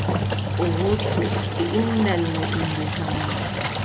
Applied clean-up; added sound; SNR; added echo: none; Engine; -2 dB; none.